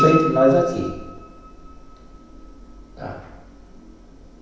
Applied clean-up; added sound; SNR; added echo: none; Piano; 7 dB; reverberation time 0.9 s.